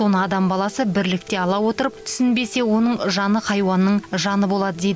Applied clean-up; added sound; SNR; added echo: none; none; none; none.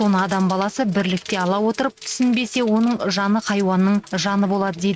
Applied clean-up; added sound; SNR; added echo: neural mask model RNNoise.